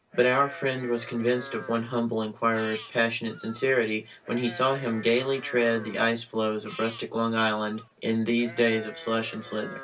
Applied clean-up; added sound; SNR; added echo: none; Livestock, farm animals, working animals; 17 dB; none.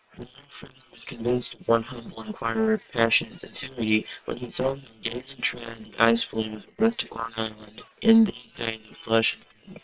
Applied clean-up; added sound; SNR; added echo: neural separator model SepFormer WHAM!.